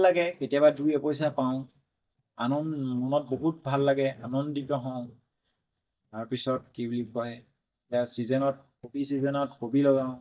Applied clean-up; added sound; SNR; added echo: neural mask model DeepFilterNet 3.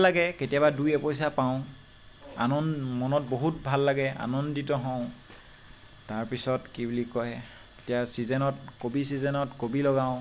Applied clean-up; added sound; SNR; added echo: none; none; none; none.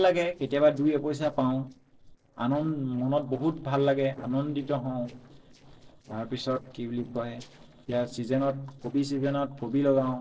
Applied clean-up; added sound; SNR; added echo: neural separator model SepFormer DNS4.